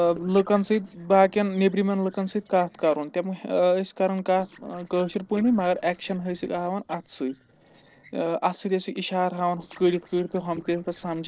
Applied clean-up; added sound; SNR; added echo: neural separator model SepFormer DNS4.